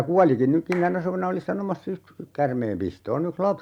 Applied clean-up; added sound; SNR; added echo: none; Clapping; 19 dB; none.